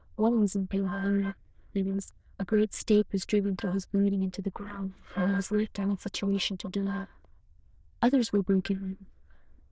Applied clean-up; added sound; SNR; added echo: neural diffusion model UNIVERSE++.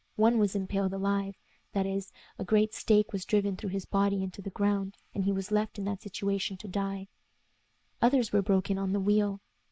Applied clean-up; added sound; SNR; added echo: neural mask model Resemble Enhance denoiser.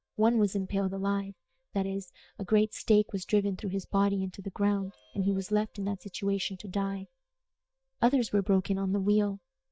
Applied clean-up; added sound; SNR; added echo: neural mask model DeepFilterNet 3.